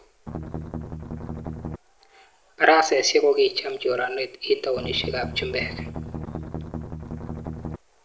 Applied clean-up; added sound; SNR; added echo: none; Strum; 7 dB; none.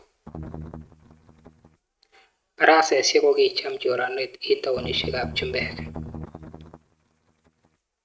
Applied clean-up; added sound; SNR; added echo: neural mask model RNNoise.